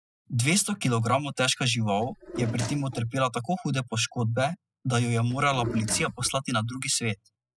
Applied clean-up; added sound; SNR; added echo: classical method spectral subtraction.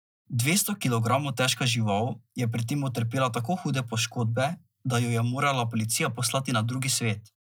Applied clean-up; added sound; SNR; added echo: none; none; none; none.